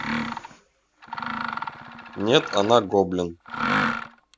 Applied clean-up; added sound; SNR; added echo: none; Mechanisms; 4 dB; none.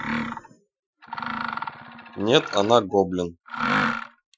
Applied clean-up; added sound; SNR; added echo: classical method Wiener filter.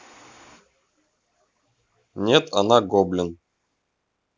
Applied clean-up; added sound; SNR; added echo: none; none; none; none.